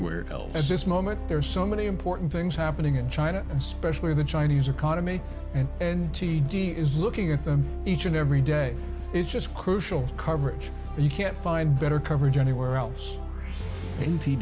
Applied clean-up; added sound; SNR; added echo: none; none; none; none.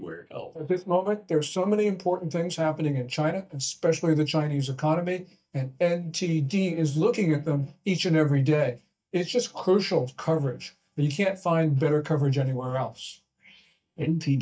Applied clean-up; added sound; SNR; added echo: neural mask model DeepFilterNet 3.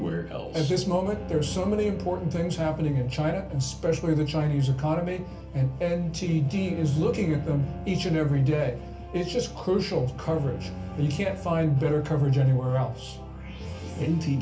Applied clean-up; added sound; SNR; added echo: none; Bowed string instrument; 14 dB; reverberation time 0.3 s.